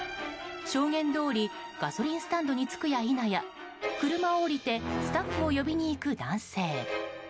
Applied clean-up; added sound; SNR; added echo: none; none; none; none.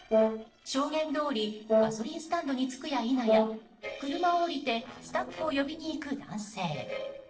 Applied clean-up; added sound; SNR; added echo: neural separator model SepFormer DNS4.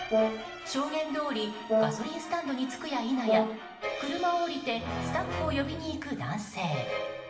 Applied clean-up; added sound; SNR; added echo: none; Brass instrument; 1 dB; reverberation time 1.0 s.